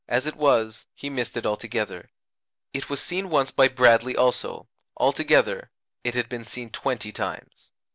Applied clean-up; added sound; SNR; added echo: none; none; none; none.